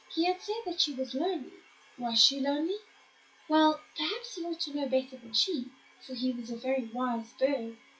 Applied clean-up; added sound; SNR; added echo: classical method WPE with log-MMSE.